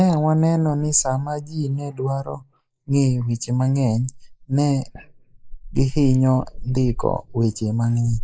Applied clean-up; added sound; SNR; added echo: neural mask model Resemble Enhance denoiser.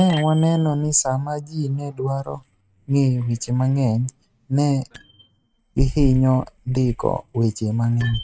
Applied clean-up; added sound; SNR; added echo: neural mask model RNNoise.